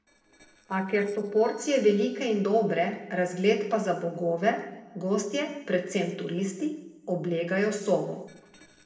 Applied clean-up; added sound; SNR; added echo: neural separator model SepFormer DNS4.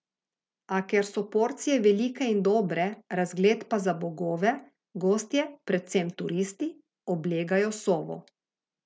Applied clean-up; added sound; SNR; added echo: none; none; none; none.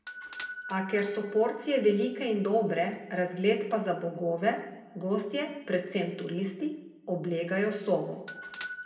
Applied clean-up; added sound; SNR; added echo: none; Bell / Doorbell; 1 dB; reverberation time 1.0 s.